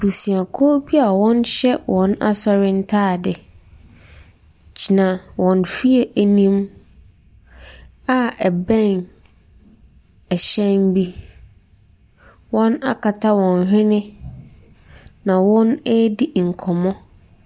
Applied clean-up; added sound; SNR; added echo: none; none; none; none.